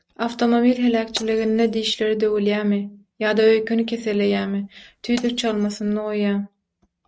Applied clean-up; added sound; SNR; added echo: neural mask model RNNoise.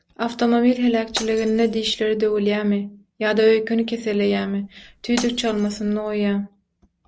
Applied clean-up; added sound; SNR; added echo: none; Shatter; 17 dB; none.